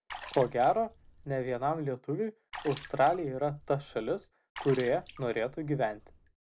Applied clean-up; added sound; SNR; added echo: none; Water / Splash, splatter; 17 dB; none.